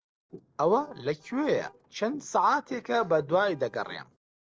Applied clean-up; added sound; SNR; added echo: neural separator model SepFormer DNS4.